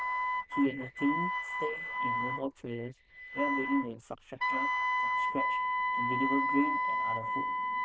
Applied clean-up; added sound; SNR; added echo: neural diffusion model UNIVERSE++.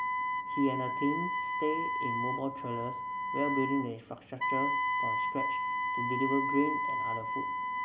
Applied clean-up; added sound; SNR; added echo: none; Wind instrument, woodwind instrument; -3 dB; none.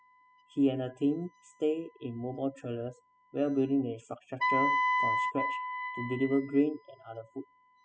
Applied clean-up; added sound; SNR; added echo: classical method spectral subtraction.